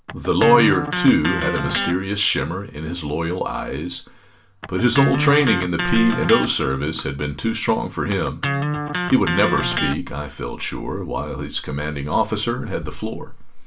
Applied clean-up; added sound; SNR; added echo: none; Electric guitar; 4 dB; reverberation time 0.3 s.